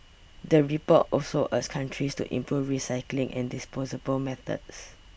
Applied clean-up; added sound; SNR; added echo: none; none; none; none.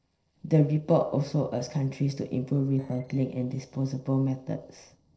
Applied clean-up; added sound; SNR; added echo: neural separator model SepFormer DNS4.